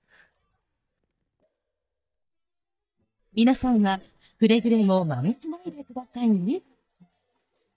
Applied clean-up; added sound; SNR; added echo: neural mask model DeepFilterNet 3.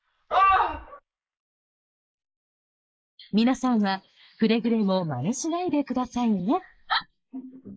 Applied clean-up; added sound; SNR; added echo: neural mask model Resemble Enhance denoiser.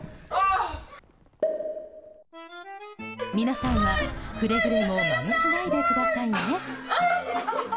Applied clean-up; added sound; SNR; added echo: none; Explosion; 13 dB; none.